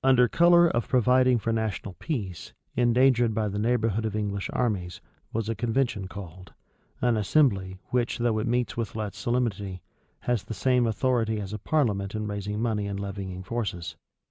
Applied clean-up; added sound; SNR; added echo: none; none; none; none.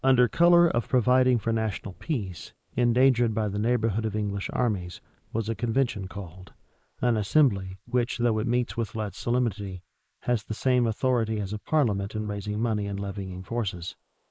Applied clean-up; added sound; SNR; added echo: neural mask model Resemble Enhance denoiser.